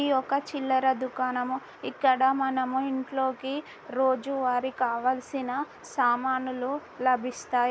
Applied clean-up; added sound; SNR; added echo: none; none; none; none.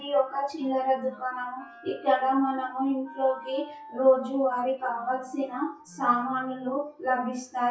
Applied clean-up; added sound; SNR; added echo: classical method WPE with log-MMSE.